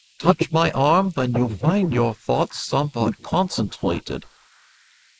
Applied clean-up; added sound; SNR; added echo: neural mask model Resemble Enhance denoiser.